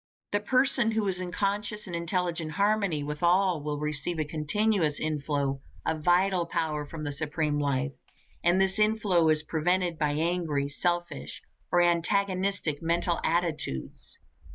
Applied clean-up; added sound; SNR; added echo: neural mask model DeepFilterNet 3.